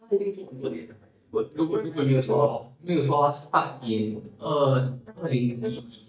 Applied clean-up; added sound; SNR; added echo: neural mask model DeepFilterNet 3.